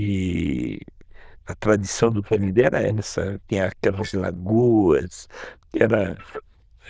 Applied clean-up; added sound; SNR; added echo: neural diffusion model UNIVERSE++.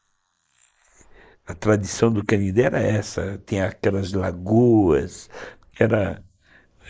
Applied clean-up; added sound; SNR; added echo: neural mask model Resemble Enhance denoiser.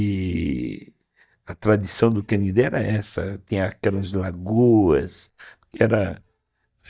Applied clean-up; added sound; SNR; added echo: neural mask model DeepFilterNet 3.